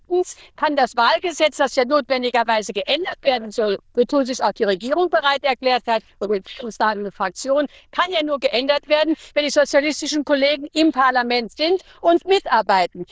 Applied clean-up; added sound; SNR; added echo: neural diffusion model UNIVERSE++.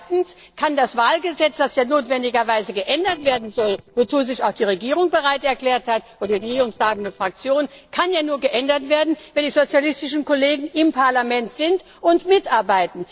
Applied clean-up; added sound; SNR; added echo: neural separator model SepFormer DNS4.